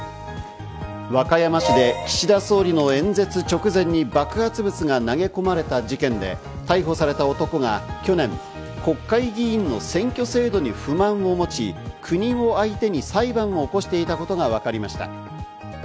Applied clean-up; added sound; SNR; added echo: none; none; none; none.